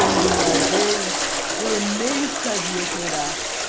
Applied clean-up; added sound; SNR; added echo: none; Toilet flush; -4 dB; none.